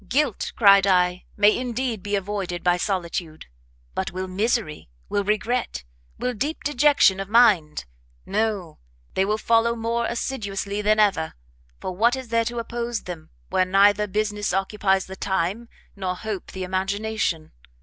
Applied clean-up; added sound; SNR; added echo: none; none; none; none.